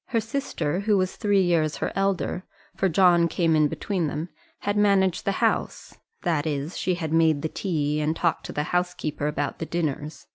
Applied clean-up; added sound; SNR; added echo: none; none; none; none.